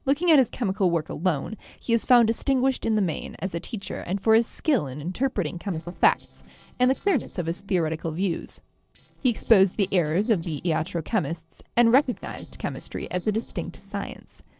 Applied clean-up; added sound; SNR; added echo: neural separator model SepFormer DNS4.